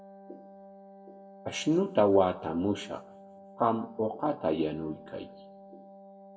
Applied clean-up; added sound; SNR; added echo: none; Wind instrument, woodwind instrument; 19 dB; reverberation time 0.6 s.